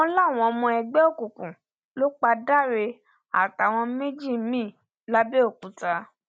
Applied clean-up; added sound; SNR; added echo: none; none; none; none.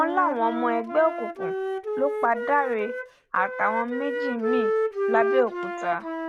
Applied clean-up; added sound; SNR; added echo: none; Wind instrument, woodwind instrument; 2 dB; none.